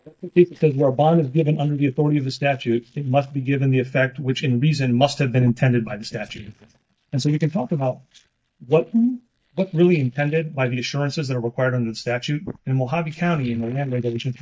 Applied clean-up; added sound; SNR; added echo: neural mask model DeepFilterNet 3.